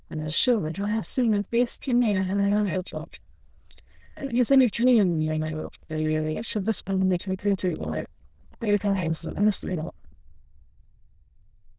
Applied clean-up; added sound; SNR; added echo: neural diffusion model UNIVERSE++.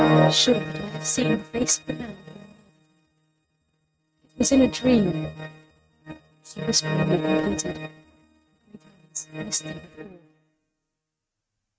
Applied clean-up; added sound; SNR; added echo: neural mask model RNNoise.